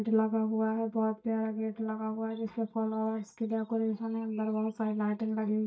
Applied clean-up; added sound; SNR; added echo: neural mask model DeepFilterNet 3.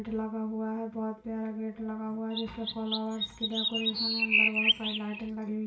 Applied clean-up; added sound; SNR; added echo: none; Chirp, tweet; -4 dB; reverberation time 0.3 s.